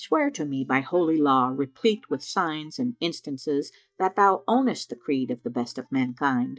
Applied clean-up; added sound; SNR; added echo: neural mask model DeepFilterNet 3.